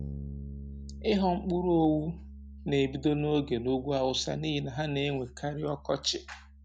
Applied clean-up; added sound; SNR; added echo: none; Bass guitar; 14 dB; none.